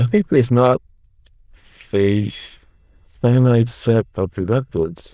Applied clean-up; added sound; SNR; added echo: neural diffusion model UNIVERSE++.